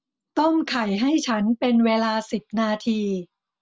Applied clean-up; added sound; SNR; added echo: none; none; none; none.